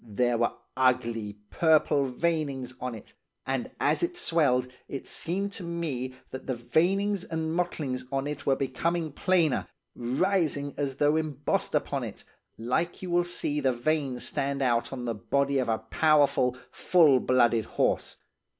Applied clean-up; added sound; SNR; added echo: none; none; none; none.